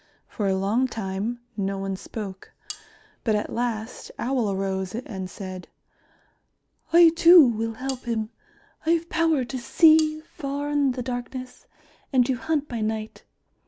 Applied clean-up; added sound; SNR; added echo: none; Cutlery, silverware; 17 dB; none.